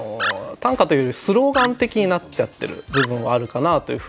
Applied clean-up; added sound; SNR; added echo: none; Animal; 9 dB; none.